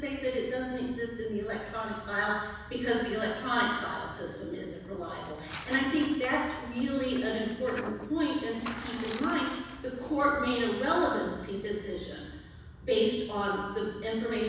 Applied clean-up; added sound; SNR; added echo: none; Tearing; 18 dB; reverberation time 1.1 s.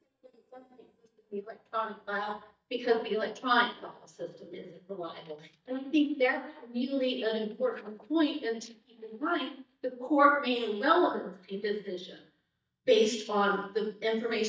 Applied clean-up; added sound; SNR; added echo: neural mask model DeepFilterNet 3.